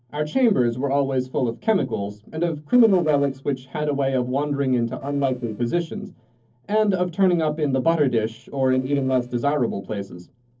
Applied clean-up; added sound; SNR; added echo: neural separator model SepFormer DNS4.